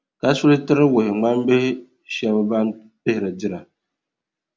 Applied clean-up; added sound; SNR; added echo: none; none; none; none.